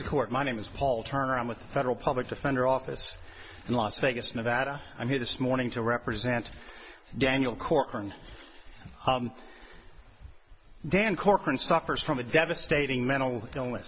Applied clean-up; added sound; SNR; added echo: none; none; none; none.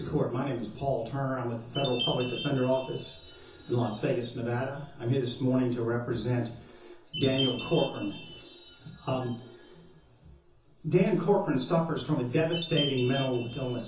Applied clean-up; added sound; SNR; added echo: none; Chime; 12 dB; reverberation time 0.6 s.